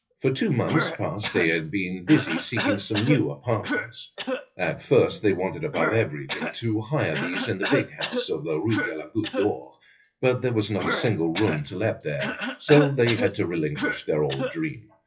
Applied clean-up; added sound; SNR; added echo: classical method WPE with log-MMSE.